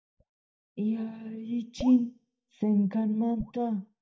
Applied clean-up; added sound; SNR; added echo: neural mask model DeepFilterNet 3.